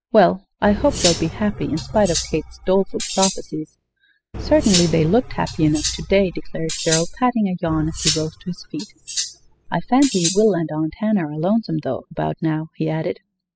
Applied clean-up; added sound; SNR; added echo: classical method spectral subtraction.